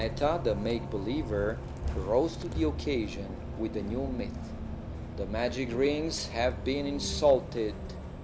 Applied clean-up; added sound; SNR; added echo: none; Bus; 6 dB; none.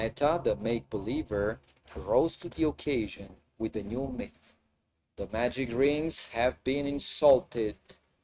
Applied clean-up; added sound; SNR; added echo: neural mask model RNNoise.